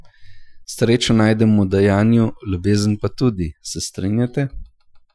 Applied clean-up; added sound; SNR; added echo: classical method Wiener filter.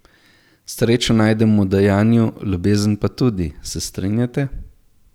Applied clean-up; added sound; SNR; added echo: none; none; none; none.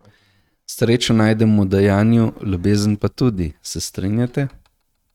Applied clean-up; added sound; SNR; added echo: neural mask model RNNoise.